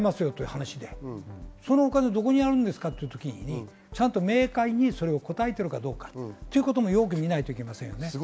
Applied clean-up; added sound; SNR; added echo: none; none; none; none.